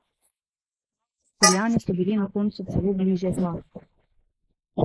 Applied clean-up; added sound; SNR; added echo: neural mask model Resemble Enhance denoiser.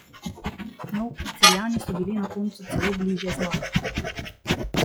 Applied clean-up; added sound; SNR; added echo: classical method log-MMSE.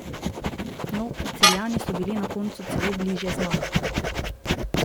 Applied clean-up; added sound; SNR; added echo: none; Writing + Tools; -5 dB; none.